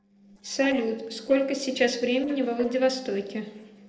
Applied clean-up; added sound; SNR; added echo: neural separator model SepFormer DNS4.